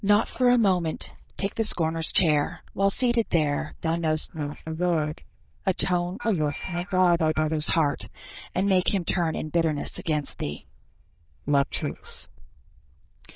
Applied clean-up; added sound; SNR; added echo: neural diffusion model UNIVERSE++.